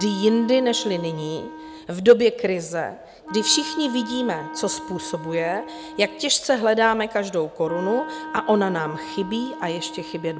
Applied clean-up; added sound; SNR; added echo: none; Wind instrument, woodwind instrument; 13 dB; none.